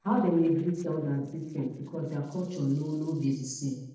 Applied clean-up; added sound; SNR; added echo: neural separator model SepFormer DNS4.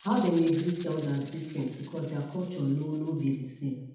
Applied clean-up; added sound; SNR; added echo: none; Rattle (instrument); 13 dB; reverberation time 0.8 s.